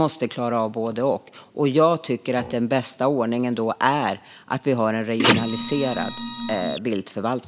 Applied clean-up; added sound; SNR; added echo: none; Printer; 1 dB; none.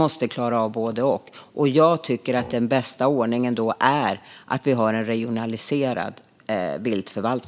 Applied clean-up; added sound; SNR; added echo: none; none; none; none.